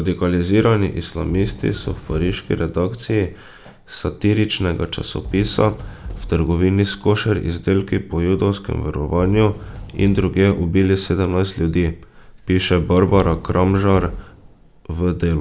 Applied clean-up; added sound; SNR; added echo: none; Fireworks; 17 dB; none.